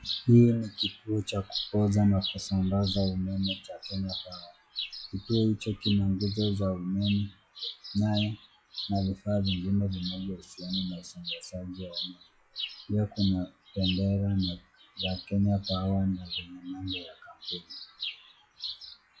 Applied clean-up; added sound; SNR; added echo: classical method log-MMSE.